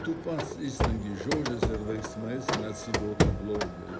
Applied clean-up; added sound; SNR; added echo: none; Printer; -3 dB; none.